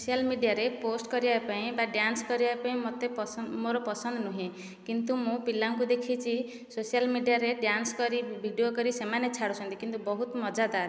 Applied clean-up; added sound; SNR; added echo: none; none; none; none.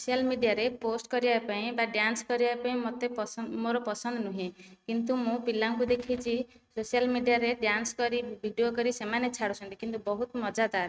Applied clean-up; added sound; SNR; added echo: neural mask model RNNoise.